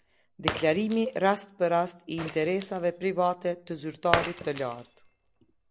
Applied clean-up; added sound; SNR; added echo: none; Shatter; 9 dB; none.